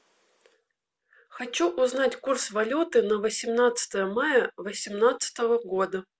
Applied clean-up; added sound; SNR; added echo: none; none; none; none.